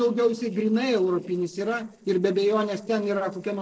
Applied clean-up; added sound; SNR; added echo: neural separator model SepFormer DNS4.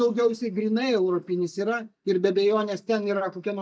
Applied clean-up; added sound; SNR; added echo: neural mask model DeepFilterNet 3.